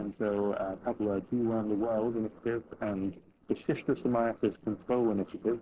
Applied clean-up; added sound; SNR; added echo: neural separator model SepFormer DNS4.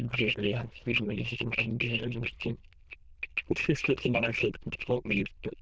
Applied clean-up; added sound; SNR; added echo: neural diffusion model UNIVERSE++.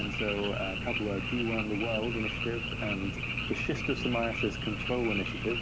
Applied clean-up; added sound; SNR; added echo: none; Frog; 1 dB; none.